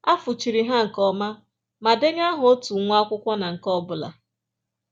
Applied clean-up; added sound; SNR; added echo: none; none; none; none.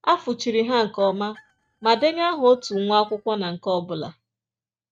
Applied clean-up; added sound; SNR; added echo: neural mask model RNNoise.